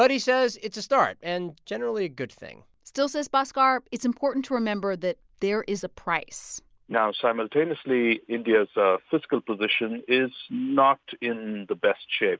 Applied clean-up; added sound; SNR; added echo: none; none; none; none.